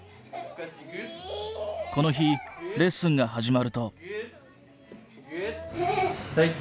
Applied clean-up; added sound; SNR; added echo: none; none; none; none.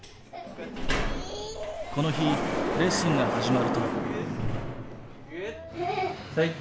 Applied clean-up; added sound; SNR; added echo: none; Sliding door; 0 dB; none.